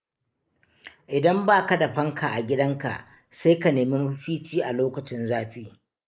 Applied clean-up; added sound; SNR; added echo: neural mask model Resemble Enhance denoiser.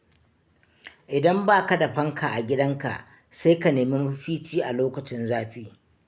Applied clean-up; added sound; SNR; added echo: none; none; none; none.